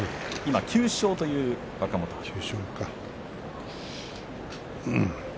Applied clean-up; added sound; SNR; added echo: none; none; none; none.